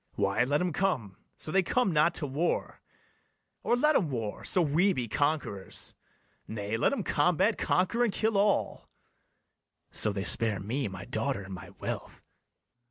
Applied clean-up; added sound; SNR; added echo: none; none; none; none.